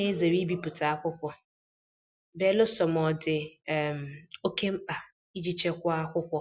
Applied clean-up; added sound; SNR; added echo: none; none; none; none.